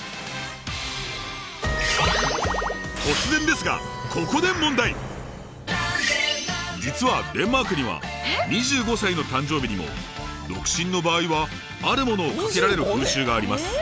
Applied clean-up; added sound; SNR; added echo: none; none; none; none.